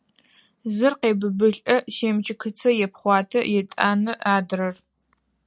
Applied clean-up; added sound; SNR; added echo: none; none; none; none.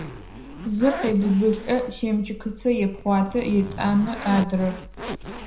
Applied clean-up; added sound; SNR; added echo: none; Zipper (clothing); 11 dB; reverberation time 0.5 s.